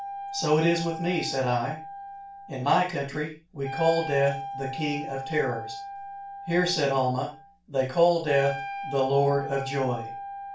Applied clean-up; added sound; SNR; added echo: none; Wind instrument, woodwind instrument; 10 dB; reverberation time 0.3 s.